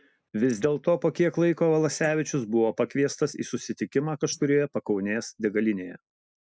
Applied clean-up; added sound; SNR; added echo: neural mask model Resemble Enhance denoiser.